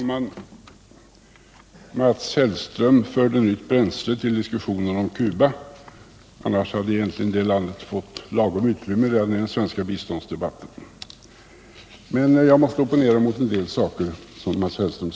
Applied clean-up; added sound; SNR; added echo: none; none; none; none.